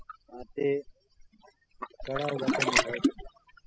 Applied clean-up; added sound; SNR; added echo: classical method spectral subtraction.